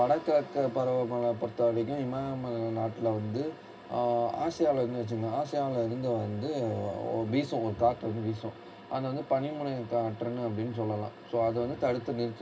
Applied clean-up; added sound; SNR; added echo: none; none; none; reverberation time 0.4 s.